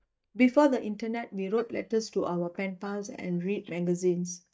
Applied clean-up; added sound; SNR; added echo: neural mask model DeepFilterNet 3.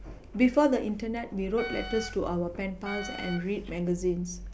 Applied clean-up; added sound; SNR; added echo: none; Wind instrument, woodwind instrument; 13 dB; none.